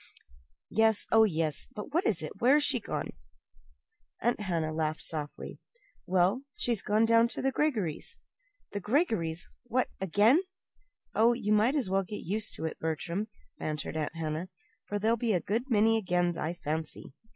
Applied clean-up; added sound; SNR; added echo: none; none; none; none.